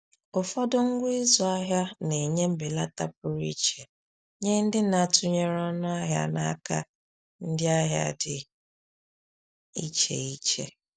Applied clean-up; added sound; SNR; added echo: none; none; none; none.